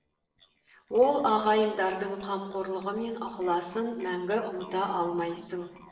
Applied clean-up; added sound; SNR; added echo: neural separator model SepFormer DNS4.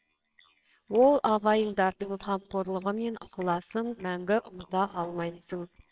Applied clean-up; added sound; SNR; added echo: neural separator model SepFormer WHAMR!.